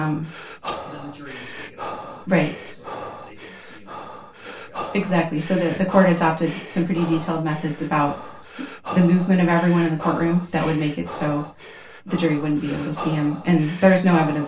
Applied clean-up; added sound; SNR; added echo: none; Breathing; 14 dB; reverberation time 0.3 s.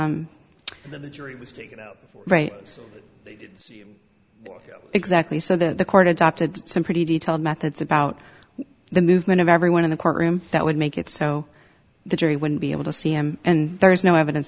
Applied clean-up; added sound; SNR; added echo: none; none; none; none.